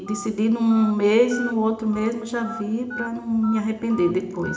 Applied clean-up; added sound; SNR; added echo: none; Telephone; 15 dB; reverberation time 0.8 s.